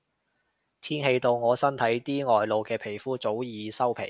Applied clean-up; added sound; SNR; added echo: none; none; none; none.